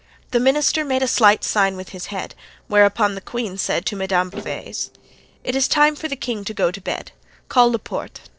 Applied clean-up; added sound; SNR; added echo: neural separator model SepFormer DNS4.